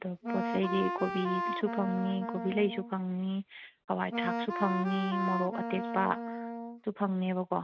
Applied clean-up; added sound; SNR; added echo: neural mask model RNNoise.